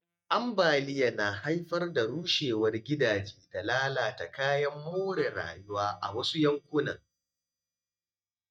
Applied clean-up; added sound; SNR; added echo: neural mask model DeepFilterNet 3.